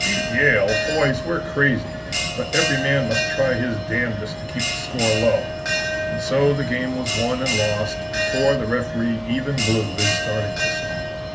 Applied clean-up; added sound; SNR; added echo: none; Bell; 2 dB; reverberation time 0.3 s.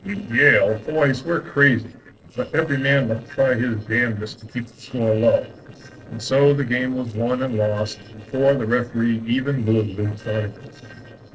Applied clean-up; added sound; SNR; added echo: neural separator model SepFormer DNS4.